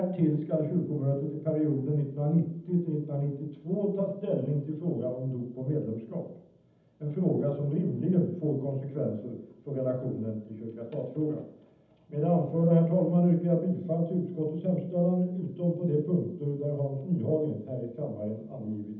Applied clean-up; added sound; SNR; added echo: none; none; none; reverberation time 0.8 s.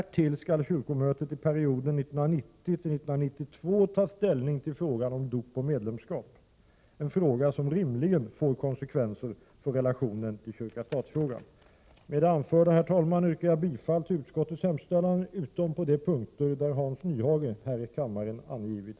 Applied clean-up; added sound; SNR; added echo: none; none; none; none.